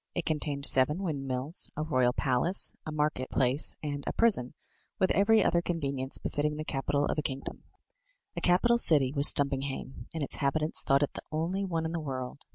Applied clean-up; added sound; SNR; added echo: none; none; none; none.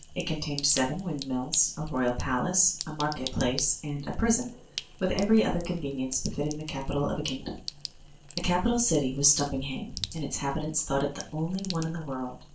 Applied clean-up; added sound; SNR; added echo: none; Sink (filling or washing); 14 dB; reverberation time 0.3 s.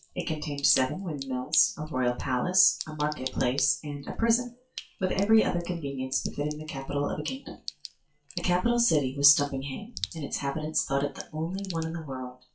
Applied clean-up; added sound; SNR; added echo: classical method WPE with log-MMSE.